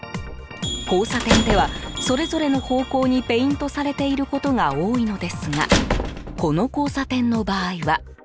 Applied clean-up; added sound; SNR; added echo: none; Squeak / Slam / Human group actions; 6 dB; none.